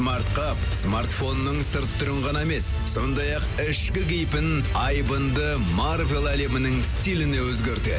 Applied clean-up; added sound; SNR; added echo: none; none; none; none.